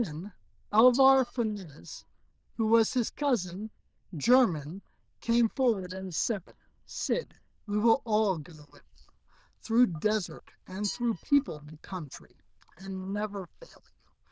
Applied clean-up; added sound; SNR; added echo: neural diffusion model UNIVERSE++.